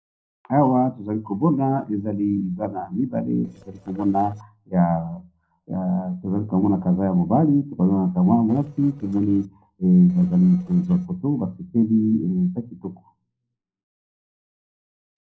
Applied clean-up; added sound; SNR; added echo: neural separator model SepFormer DNS4.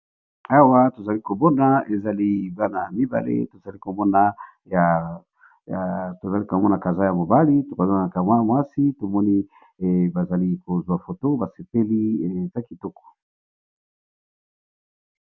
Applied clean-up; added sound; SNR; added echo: none; none; none; none.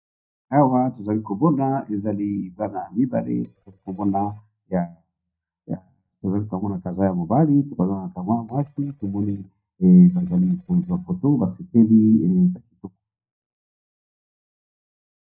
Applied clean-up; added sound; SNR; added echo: neural mask model DeepFilterNet 3.